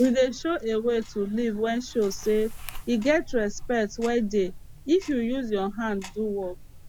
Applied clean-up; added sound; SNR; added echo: none; Tick-tock; 13 dB; none.